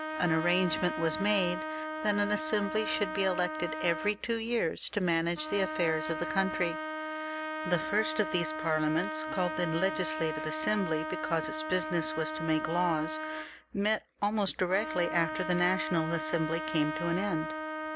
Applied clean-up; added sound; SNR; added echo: none; Trumpet; 5 dB; none.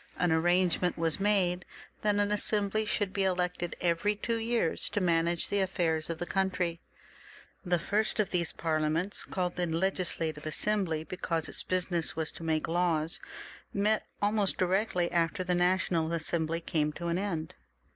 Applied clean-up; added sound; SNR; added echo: none; none; none; none.